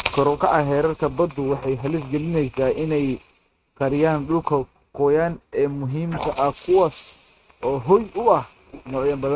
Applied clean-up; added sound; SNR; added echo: neural mask model RNNoise.